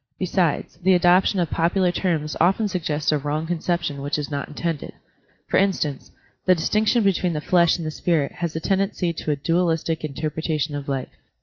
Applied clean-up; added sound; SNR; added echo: neural mask model DeepFilterNet 3.